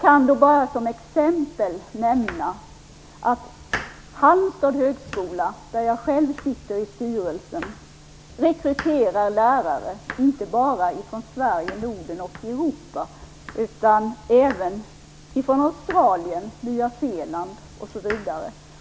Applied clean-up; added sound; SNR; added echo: none; Domestic sounds, home sounds; 19 dB; none.